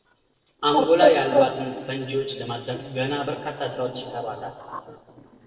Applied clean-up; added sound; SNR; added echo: neural separator model SepFormer DNS4.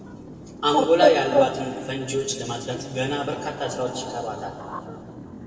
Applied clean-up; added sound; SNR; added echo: none; Bird; 2 dB; reverberation time 2.4 s.